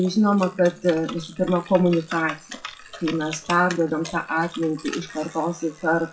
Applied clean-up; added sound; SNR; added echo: classical method WPE with log-MMSE.